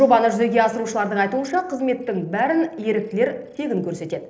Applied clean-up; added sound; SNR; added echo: neural separator model SepFormer DNS4.